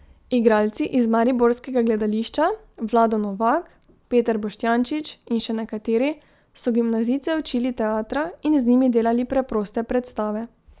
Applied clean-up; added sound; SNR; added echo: none; none; none; none.